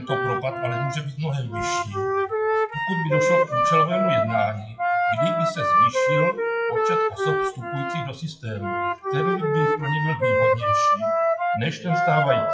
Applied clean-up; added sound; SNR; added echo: classical method WPE with log-MMSE.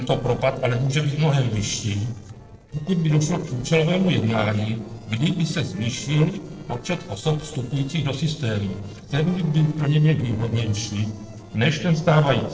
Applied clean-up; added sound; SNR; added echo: neural separator model SepFormer DNS4.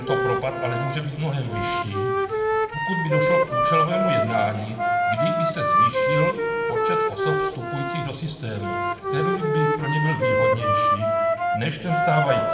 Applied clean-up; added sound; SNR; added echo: none; Wind instrument, woodwind instrument; -4 dB; reverberation time 1.7 s.